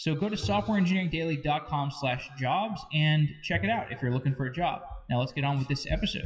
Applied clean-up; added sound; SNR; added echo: classical method WPE with log-MMSE.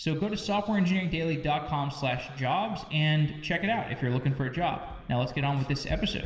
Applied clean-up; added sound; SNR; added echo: neural separator model SepFormer DNS4.